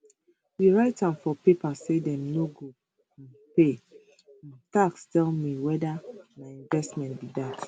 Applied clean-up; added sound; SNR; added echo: none; none; none; none.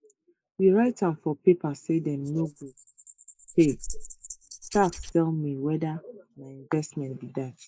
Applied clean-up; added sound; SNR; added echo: neural mask model Resemble Enhance denoiser.